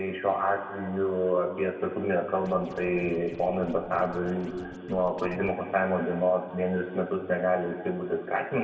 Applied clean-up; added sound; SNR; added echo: none; Scratching (performance technique); 17 dB; reverberation time 2.3 s.